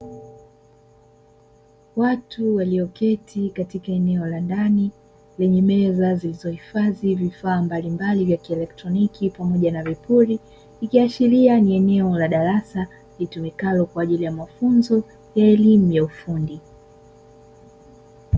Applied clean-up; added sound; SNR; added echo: none; none; none; none.